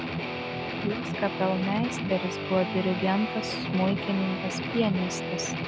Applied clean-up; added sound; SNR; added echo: none; Guitar; 3 dB; none.